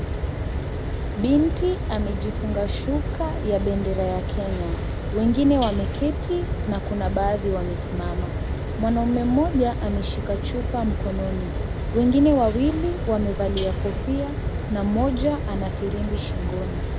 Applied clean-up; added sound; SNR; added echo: none; Fire; 2 dB; none.